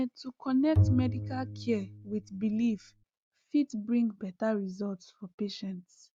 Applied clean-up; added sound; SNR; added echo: none; Bowed string instrument; 0 dB; none.